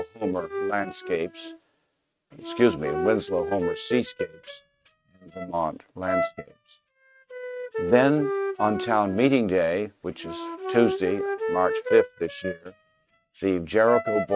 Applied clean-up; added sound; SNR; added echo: neural mask model RNNoise.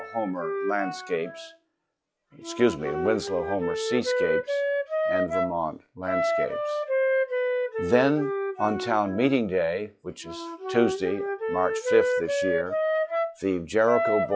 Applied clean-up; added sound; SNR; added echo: classical method log-MMSE.